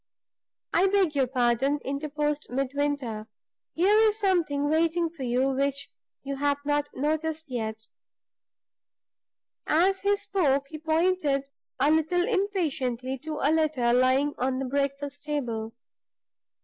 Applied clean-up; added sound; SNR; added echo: none; none; none; none.